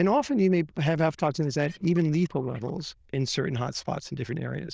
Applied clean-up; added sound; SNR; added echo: neural diffusion model UNIVERSE++.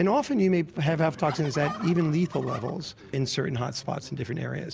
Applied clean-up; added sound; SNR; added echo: none; Fowl; 14 dB; none.